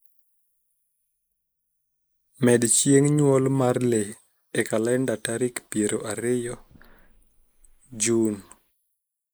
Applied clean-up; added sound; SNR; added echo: neural mask model Resemble Enhance denoiser.